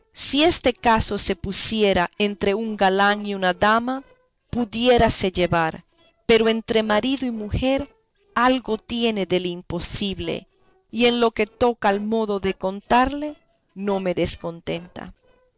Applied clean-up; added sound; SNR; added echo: neural separator model SepFormer DNS4.